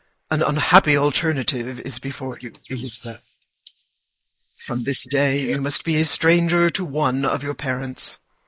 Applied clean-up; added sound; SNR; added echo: neural mask model Resemble Enhance denoiser.